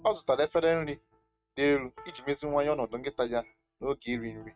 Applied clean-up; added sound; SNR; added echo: neural mask model RNNoise.